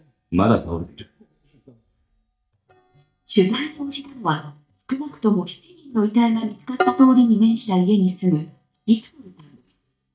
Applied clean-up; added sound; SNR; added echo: neural mask model DeepFilterNet 3.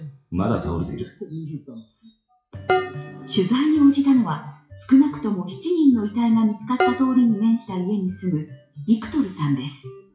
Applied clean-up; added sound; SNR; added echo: classical method WPE with log-MMSE.